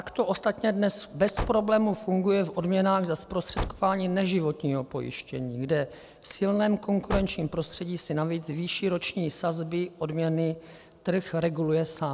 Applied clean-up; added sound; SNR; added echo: none; Car; 11 dB; none.